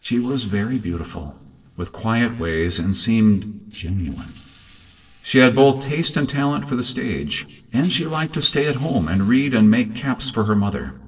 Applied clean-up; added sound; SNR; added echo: neural separator model SepFormer DNS4.